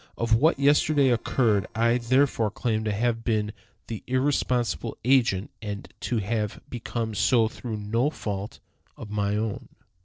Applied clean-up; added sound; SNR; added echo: neural separator model SepFormer DNS4.